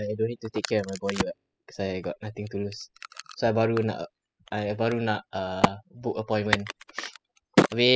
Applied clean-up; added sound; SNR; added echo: classical method spectral subtraction.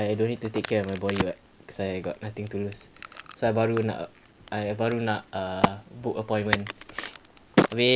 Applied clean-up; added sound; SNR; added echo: none; Crack; 4 dB; none.